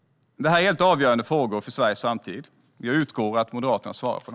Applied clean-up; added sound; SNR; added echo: none; none; none; none.